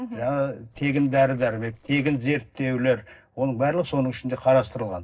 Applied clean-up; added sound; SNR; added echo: neural separator model SepFormer DNS4.